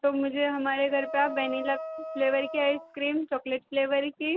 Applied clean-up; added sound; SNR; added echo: none; Wind instrument, woodwind instrument; 11 dB; none.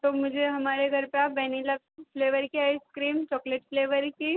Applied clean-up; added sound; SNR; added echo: none; none; none; none.